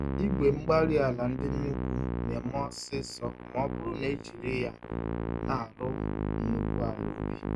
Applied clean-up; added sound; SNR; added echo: neural mask model RNNoise.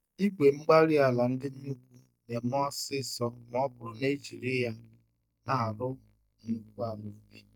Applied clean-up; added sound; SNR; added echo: neural mask model DeepFilterNet 3.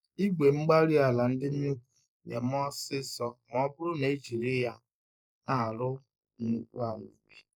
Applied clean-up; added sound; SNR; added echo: neural mask model Resemble Enhance denoiser.